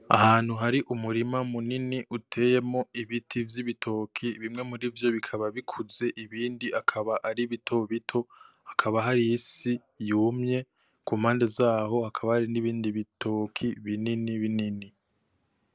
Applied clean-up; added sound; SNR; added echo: none; none; none; none.